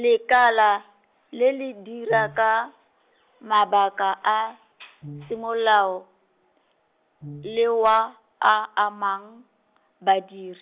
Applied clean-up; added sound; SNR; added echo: none; Brass instrument; 18 dB; none.